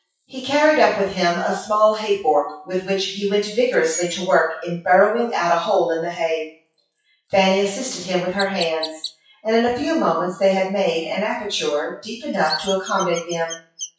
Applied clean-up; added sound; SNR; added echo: classical method WPE with log-MMSE.